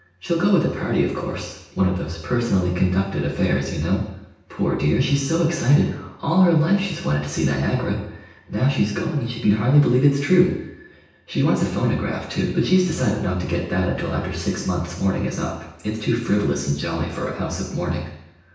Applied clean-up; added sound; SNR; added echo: none; none; none; reverberation time 0.9 s.